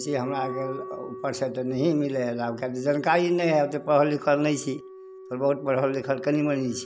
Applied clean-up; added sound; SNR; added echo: none; Wind instrument, woodwind instrument; 15 dB; none.